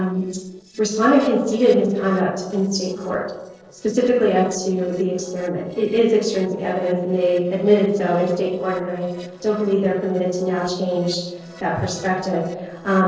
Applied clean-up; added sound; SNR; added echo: neural separator model SepFormer DNS4.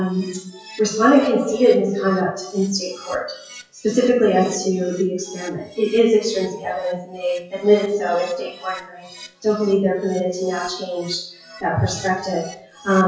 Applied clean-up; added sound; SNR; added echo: classical method WPE with log-MMSE.